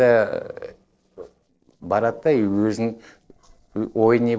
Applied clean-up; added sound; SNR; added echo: neural separator model SepFormer DNS4.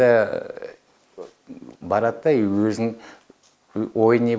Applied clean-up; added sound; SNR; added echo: none; none; none; none.